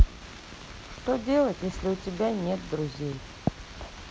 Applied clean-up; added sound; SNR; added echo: none; none; none; none.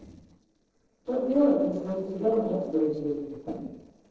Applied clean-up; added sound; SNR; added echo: neural separator model SepFormer DNS4.